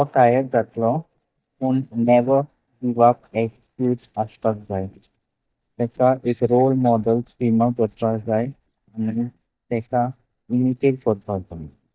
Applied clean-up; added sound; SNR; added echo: neural mask model DeepFilterNet 3.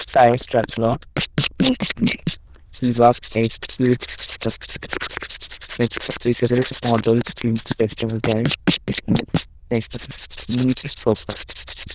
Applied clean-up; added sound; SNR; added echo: neural diffusion model UNIVERSE++.